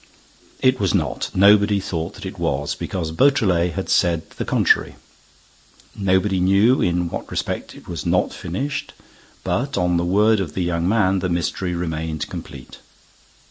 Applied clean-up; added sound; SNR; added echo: none; none; none; none.